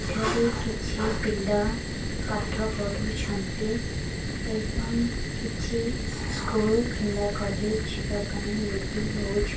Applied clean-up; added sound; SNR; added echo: none; Fire; 0 dB; reverberation time 0.2 s.